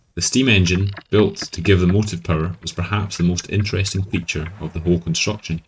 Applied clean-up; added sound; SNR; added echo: neural mask model RNNoise.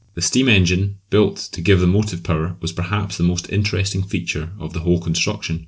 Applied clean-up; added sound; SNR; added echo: none; none; none; none.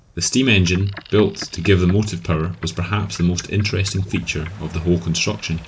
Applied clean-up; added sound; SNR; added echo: none; Boat, Water vehicle; 20 dB; none.